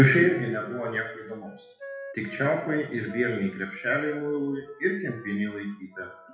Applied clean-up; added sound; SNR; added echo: classical method WPE with log-MMSE.